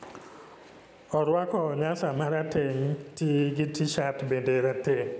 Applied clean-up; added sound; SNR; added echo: none; none; none; none.